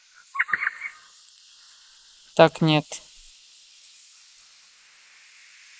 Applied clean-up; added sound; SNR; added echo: neural mask model Resemble Enhance denoiser.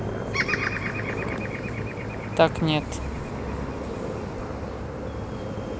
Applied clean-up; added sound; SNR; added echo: none; Bird vocalization, bird call, bird song; 8 dB; none.